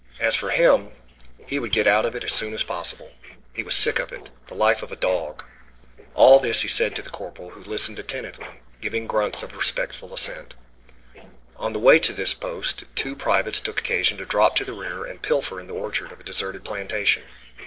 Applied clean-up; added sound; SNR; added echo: neural separator model SepFormer DNS4.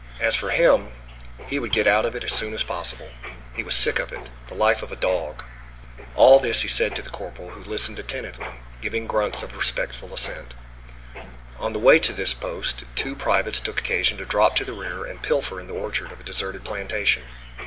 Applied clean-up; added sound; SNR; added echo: none; Mechanisms; 20 dB; none.